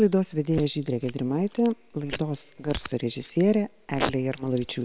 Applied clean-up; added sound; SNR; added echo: neural separator model SepFormer WHAM!.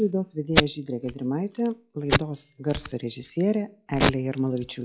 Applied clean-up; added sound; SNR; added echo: classical method log-MMSE.